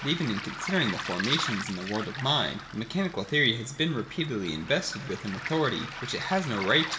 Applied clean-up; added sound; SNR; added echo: none; Waves, surf; 9 dB; reverberation time 0.6 s.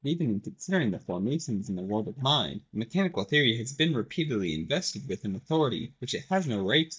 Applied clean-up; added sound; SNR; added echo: neural mask model DeepFilterNet 3.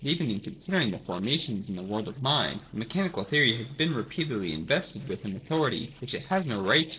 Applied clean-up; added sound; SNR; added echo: neural separator model SepFormer DNS4.